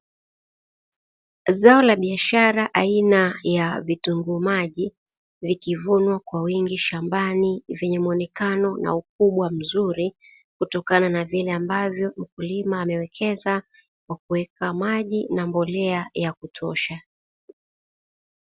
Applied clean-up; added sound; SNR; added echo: none; none; none; none.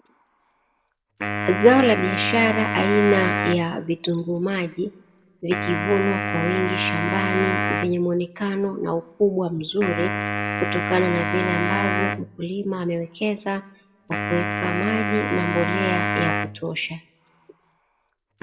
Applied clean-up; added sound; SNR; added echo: none; Wind instrument, woodwind instrument; 3 dB; reverberation time 0.5 s.